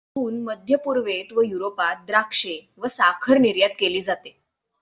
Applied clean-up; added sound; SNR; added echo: none; none; none; none.